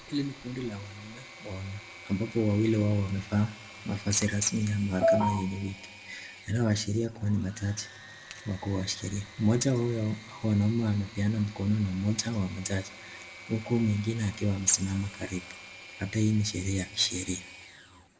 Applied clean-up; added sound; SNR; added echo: none; Engine / Mechanisms; 18 dB; reverberation time 0.5 s.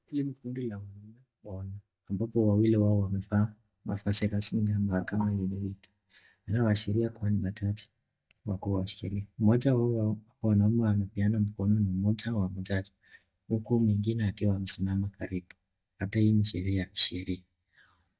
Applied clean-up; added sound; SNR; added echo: neural mask model DeepFilterNet 3.